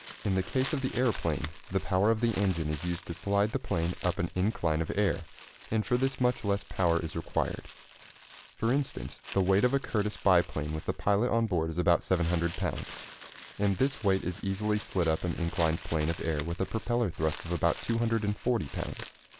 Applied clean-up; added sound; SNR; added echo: none; Crumpling, crinkling; 18 dB; none.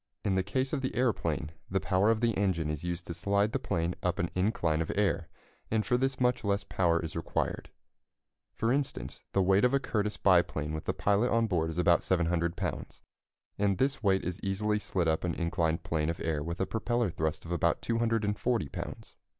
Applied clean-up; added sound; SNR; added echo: none; none; none; none.